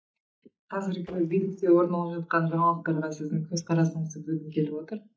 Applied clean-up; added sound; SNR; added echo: neural mask model DeepFilterNet 3.